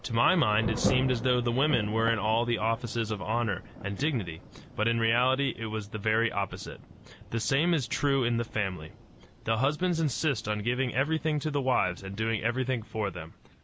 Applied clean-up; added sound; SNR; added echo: none; Thunder / Rain; 12 dB; none.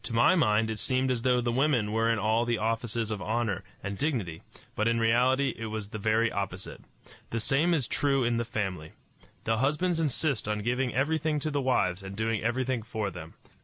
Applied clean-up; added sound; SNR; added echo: none; none; none; none.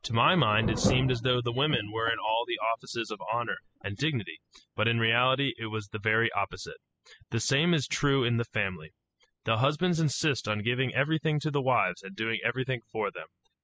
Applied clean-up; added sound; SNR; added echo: classical method spectral subtraction.